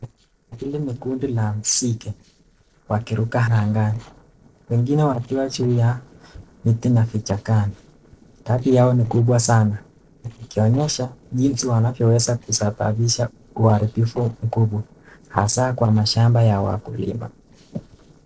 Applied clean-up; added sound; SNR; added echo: neural separator model SepFormer DNS4.